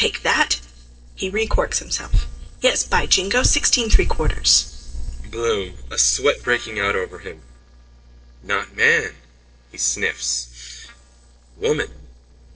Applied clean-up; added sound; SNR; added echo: neural separator model SepFormer DNS4.